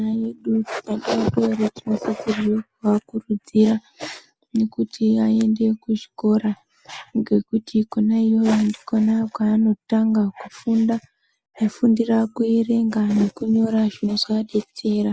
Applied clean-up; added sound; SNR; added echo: none; none; none; none.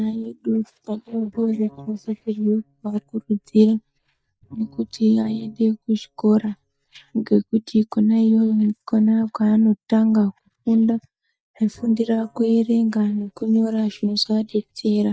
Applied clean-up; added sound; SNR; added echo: neural mask model DeepFilterNet 3.